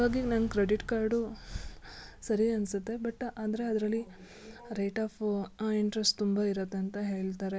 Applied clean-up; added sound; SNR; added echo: none; none; none; none.